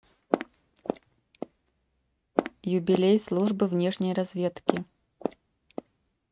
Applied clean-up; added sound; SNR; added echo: neural mask model RNNoise.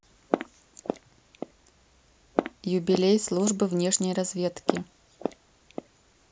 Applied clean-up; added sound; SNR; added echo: none; Walk, footsteps; 5 dB; none.